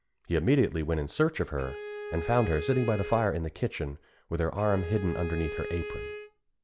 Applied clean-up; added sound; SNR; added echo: none; Bowed string instrument; 10 dB; none.